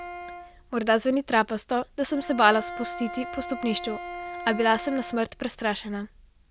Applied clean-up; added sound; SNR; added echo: none; Bowed string instrument; 12 dB; none.